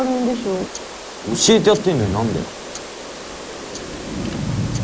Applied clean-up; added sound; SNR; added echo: neural mask model Resemble Enhance denoiser.